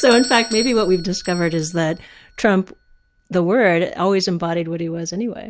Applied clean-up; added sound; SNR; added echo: none; Doorbell; 15 dB; none.